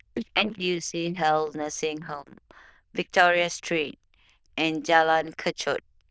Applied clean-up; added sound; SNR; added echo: neural diffusion model UNIVERSE++.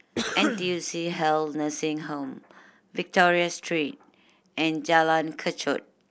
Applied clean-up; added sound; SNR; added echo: none; Cough; 5 dB; none.